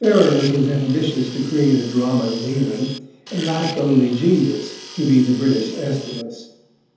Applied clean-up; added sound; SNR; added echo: none; Tools; 17 dB; reverberation time 0.9 s.